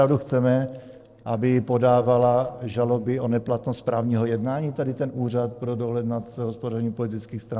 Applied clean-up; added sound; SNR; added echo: neural separator model SepFormer DNS4.